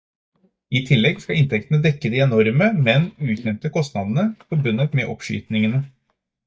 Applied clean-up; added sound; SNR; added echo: neural mask model DeepFilterNet 3.